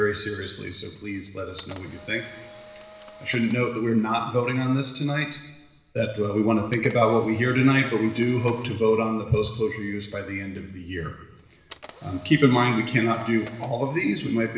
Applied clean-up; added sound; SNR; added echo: none; Camera; 19 dB; reverberation time 1.3 s.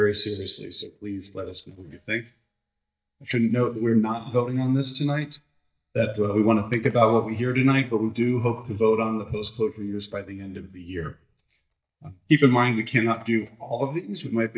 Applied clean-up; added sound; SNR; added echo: neural mask model DeepFilterNet 3.